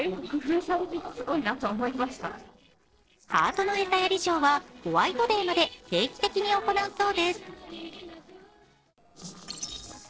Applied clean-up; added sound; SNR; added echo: neural separator model SepFormer DNS4.